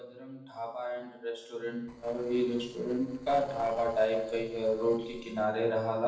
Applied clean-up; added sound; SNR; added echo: neural separator model SepFormer DNS4.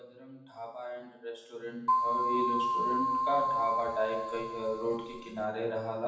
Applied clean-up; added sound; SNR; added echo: none; Keyboard (musical); -4 dB; reverberation time 0.9 s.